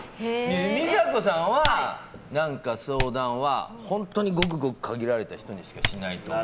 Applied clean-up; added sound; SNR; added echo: none; Typing; 9 dB; none.